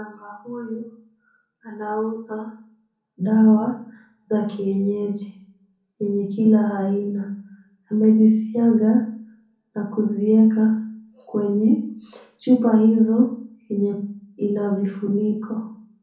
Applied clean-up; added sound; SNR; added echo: none; none; none; reverberation time 0.5 s.